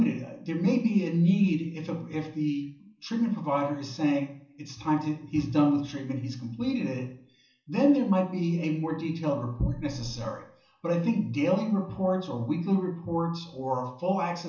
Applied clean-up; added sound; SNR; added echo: none; none; none; reverberation time 0.6 s.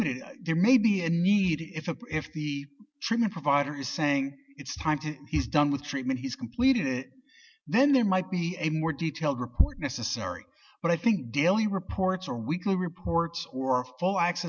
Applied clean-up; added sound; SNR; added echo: none; none; none; none.